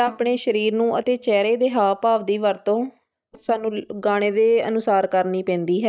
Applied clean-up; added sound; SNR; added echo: neural mask model DeepFilterNet 3.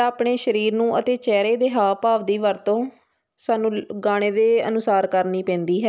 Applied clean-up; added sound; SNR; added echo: none; none; none; none.